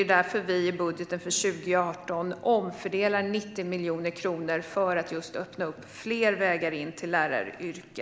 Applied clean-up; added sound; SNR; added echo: none; none; none; none.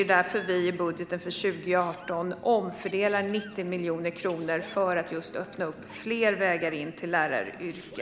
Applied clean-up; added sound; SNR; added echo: none; Sneeze + Acoustic guitar; 19 dB; none.